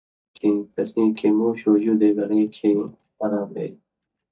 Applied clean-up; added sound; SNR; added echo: neural mask model DeepFilterNet 3.